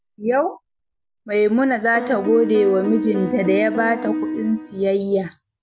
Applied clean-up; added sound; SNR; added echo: none; Piano; 5 dB; none.